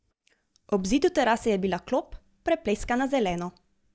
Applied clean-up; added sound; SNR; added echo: neural mask model DeepFilterNet 3.